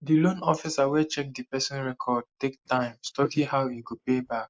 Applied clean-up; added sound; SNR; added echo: neural mask model Resemble Enhance denoiser.